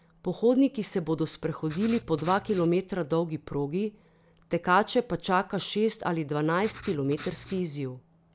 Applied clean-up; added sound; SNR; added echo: none; Writing; 18 dB; none.